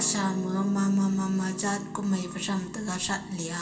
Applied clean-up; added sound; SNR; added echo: none; Piano; 11 dB; reverberation time 0.2 s.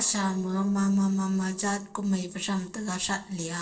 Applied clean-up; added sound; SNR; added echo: neural separator model SepFormer DNS4.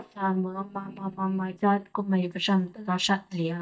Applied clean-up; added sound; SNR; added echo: neural mask model DeepFilterNet 3.